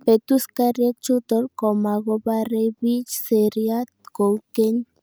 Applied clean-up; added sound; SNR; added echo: none; none; none; none.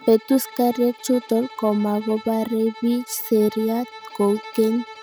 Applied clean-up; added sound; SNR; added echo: none; Bowed string instrument; 19 dB; none.